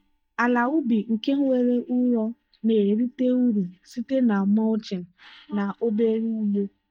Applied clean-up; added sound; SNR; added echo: neural mask model DeepFilterNet 3.